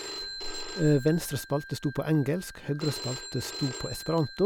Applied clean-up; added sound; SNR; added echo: none; Telephone; 12 dB; none.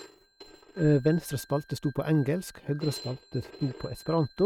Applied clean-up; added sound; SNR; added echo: neural mask model RNNoise.